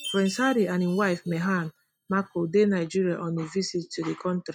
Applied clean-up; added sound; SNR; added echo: neural mask model RNNoise.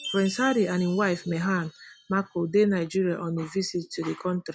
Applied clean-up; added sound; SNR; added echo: none; Chime; 19 dB; none.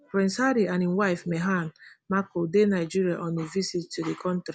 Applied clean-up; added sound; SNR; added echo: none; none; none; none.